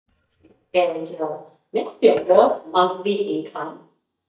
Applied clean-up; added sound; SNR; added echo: neural mask model DeepFilterNet 3.